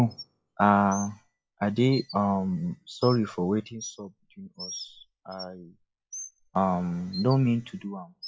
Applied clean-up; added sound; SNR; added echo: classical method log-MMSE.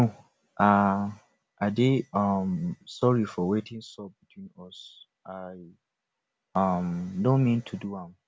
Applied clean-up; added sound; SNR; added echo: none; none; none; none.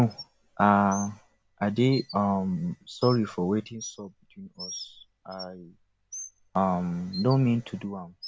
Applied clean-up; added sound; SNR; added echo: none; Bird; 18 dB; none.